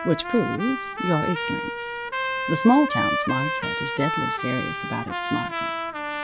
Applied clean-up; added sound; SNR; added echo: none; Trumpet; 3 dB; none.